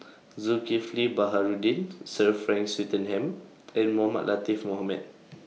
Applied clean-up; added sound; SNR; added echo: none; none; none; none.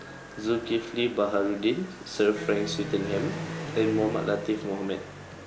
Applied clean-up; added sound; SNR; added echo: none; Electric guitar + Motorcycle; 10 dB; none.